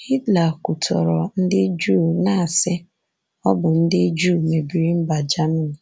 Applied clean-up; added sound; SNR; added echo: none; none; none; none.